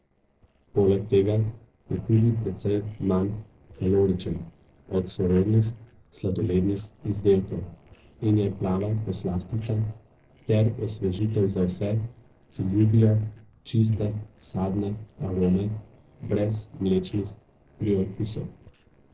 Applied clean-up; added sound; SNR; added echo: neural separator model SepFormer DNS4.